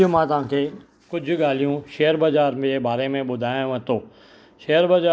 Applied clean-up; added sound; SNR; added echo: none; none; none; none.